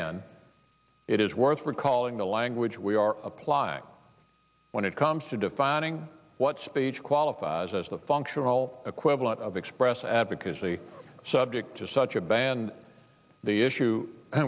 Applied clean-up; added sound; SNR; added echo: none; none; none; none.